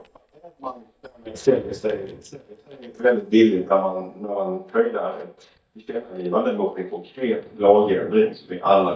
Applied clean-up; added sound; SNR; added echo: neural mask model DeepFilterNet 3.